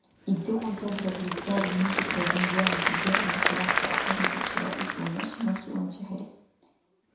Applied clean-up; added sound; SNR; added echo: none; Applause / Crowd; -1 dB; reverberation time 0.7 s.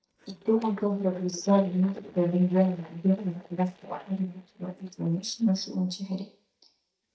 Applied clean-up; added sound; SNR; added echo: neural mask model DeepFilterNet 3.